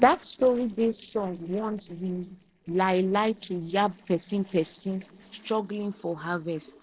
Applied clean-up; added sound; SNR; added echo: neural separator model SepFormer DNS4.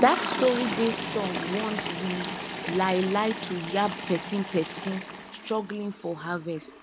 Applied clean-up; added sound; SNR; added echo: none; Toilet flush; 6 dB; none.